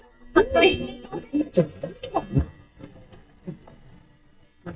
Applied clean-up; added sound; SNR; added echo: neural mask model DeepFilterNet 3.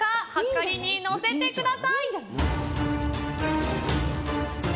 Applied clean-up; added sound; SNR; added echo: none; none; none; none.